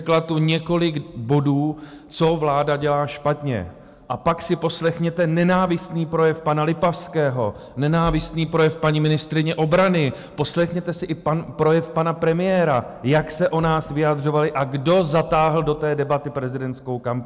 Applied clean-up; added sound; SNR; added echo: none; none; none; none.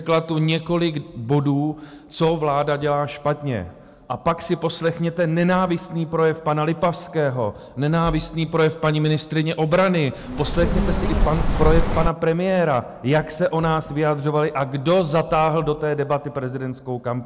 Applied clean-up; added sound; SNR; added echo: none; Bird; -2 dB; none.